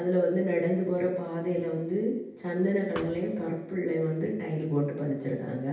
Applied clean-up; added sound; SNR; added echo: none; Thump, thud; 14 dB; reverberation time 0.9 s.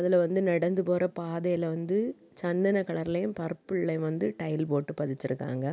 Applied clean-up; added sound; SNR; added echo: none; none; none; none.